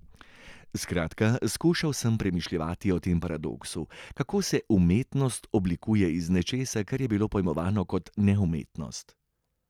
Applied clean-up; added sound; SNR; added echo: none; none; none; none.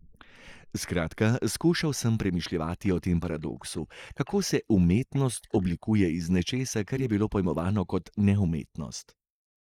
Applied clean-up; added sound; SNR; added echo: neural mask model Resemble Enhance denoiser.